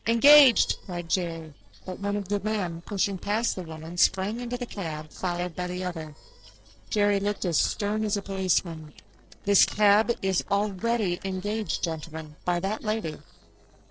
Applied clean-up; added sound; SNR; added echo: neural separator model SepFormer DNS4.